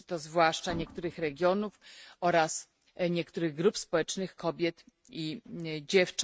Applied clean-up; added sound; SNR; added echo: neural mask model RNNoise.